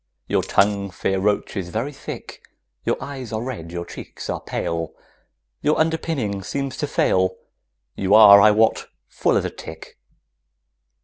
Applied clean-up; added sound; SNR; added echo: none; Coin (dropping); 16 dB; none.